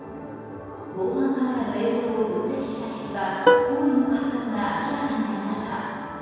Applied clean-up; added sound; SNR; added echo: none; Plucked string instrument; -2 dB; reverberation time 2.2 s.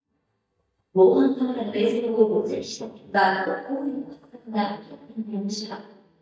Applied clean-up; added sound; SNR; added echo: neural mask model DeepFilterNet 3.